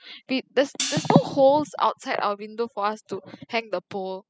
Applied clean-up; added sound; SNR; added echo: classical method spectral subtraction.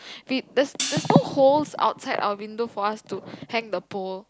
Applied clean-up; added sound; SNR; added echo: none; Hi-hat; 11 dB; none.